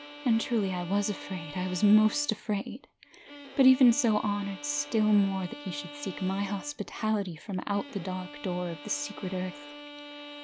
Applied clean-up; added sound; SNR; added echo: none; Bowed string instrument; 16 dB; none.